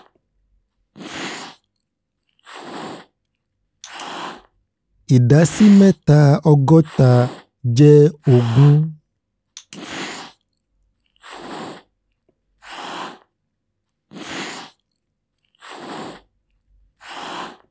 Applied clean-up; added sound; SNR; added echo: none; Cat; 17 dB; none.